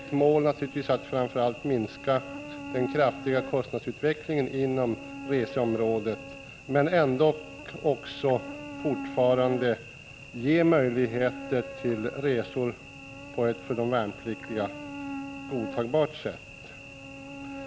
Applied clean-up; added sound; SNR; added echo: none; Cricket / Buzz; 13 dB; none.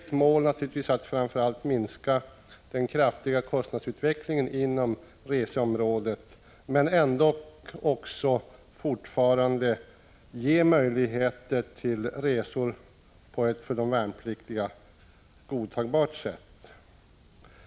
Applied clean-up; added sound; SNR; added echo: none; none; none; none.